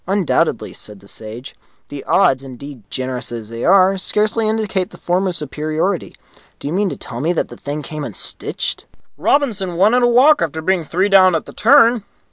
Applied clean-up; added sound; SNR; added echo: none; none; none; none.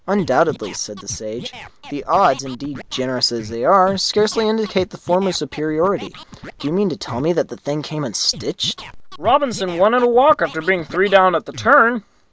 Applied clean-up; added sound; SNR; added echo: none; Scratching (performance technique); 19 dB; none.